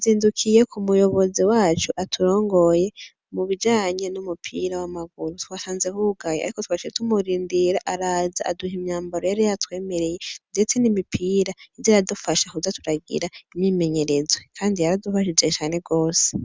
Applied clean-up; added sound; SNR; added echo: none; none; none; none.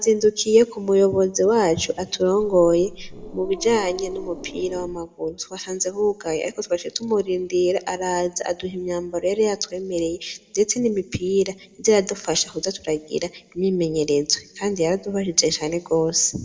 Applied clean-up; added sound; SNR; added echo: none; Growling; 14 dB; reverberation time 1.0 s.